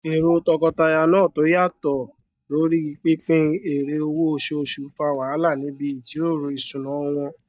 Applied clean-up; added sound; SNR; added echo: neural mask model DeepFilterNet 3.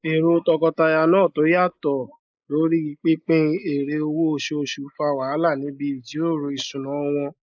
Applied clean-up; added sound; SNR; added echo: neural mask model Resemble Enhance denoiser.